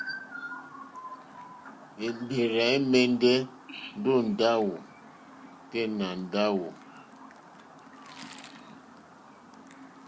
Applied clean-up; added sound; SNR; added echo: none; Chirp, tweet; 15 dB; none.